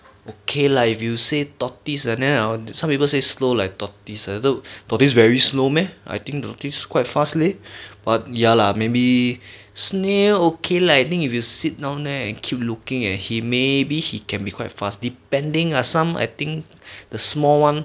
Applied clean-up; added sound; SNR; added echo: none; none; none; none.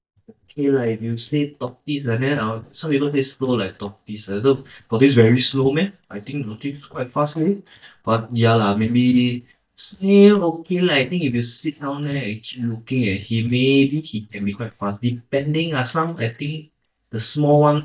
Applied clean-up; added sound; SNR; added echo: neural mask model DeepFilterNet 3.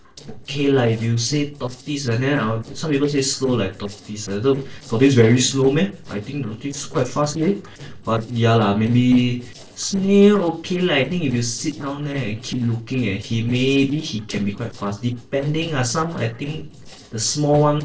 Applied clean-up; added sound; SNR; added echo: neural separator model SepFormer DNS4.